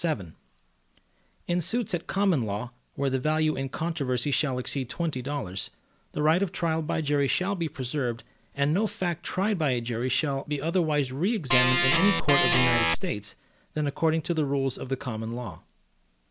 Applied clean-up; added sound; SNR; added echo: none; Organ; -4 dB; none.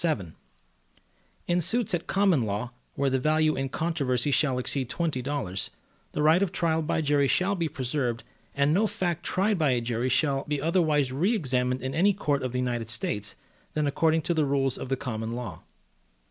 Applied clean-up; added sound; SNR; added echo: none; none; none; none.